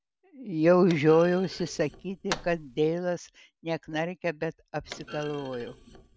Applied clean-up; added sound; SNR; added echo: none; Thump, thud; 17 dB; none.